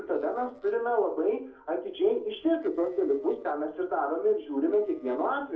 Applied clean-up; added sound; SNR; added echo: neural separator model SepFormer DNS4.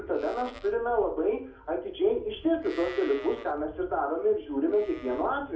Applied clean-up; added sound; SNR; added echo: none; Livestock, farm animals, working animals; 19 dB; reverberation time 0.4 s.